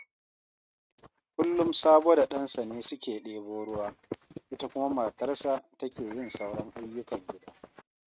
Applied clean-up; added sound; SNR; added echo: neural mask model RNNoise.